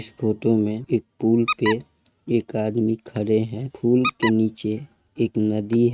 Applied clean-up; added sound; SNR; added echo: neural mask model RNNoise.